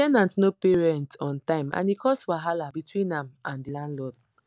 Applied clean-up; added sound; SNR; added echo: none; none; none; none.